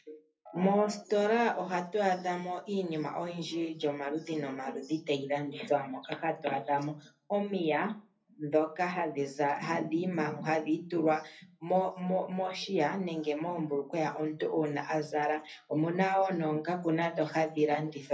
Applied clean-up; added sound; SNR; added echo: none; Piano; 14 dB; reverberation time 0.3 s.